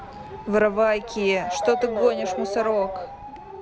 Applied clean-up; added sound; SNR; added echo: none; Motor vehicle (road) / Siren; 6 dB; none.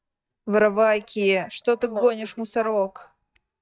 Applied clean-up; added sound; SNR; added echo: neural mask model DeepFilterNet 3.